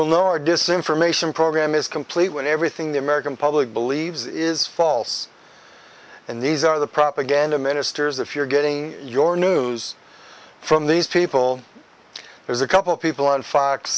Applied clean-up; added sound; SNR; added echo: none; none; none; none.